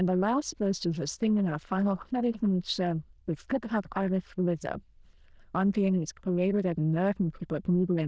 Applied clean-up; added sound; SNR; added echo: neural diffusion model UNIVERSE++.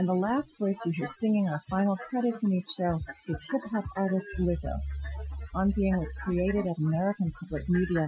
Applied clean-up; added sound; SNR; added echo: classical method Wiener filter.